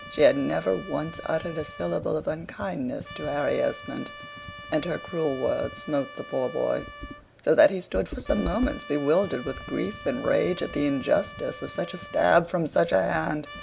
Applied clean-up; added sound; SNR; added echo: none; Computer keyboard + Trumpet; 14 dB; none.